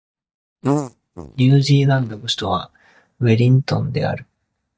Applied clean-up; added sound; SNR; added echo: neural mask model DeepFilterNet 3.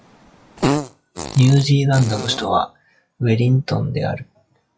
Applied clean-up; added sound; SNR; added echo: classical method log-MMSE.